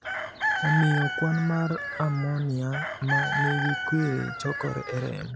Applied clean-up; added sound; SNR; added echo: none; Chicken, rooster; 3 dB; none.